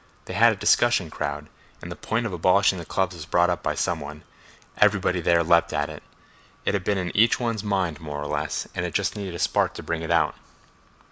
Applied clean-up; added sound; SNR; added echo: none; none; none; none.